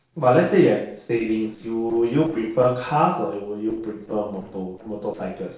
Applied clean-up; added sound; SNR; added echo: neural separator model SepFormer DNS4.